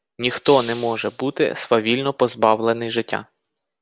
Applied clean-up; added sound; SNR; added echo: none; Hiss; 15 dB; none.